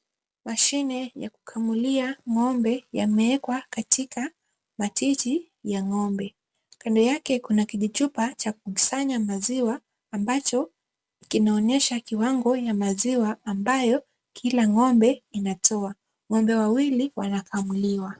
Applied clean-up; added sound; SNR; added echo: none; none; none; none.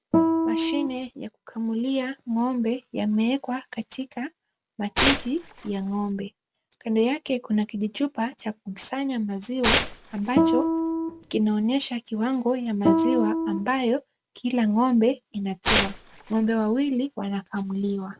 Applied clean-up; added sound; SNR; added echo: none; Tearing + Guitar; -2 dB; none.